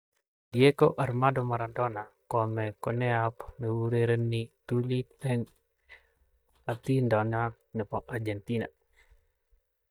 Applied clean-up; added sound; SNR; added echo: neural mask model DeepFilterNet 3.